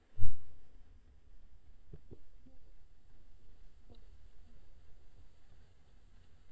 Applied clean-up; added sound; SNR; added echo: neural mask model DeepFilterNet 3.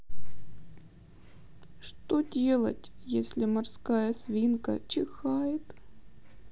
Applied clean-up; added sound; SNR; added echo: none; none; none; none.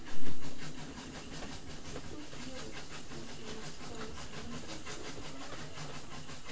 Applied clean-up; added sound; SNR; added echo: none; Train; 16 dB; reverberation time 0.2 s.